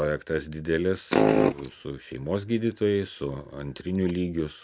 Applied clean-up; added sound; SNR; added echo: neural mask model RNNoise.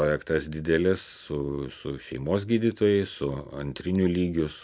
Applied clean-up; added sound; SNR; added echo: none; none; none; none.